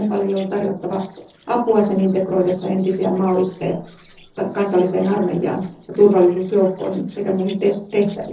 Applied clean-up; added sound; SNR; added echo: neural separator model SepFormer DNS4.